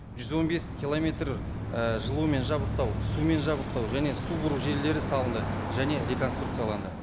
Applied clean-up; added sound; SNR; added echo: none; Bicycle; 2 dB; none.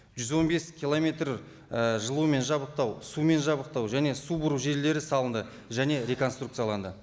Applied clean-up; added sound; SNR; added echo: none; none; none; none.